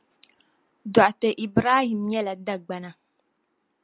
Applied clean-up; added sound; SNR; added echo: none; none; none; none.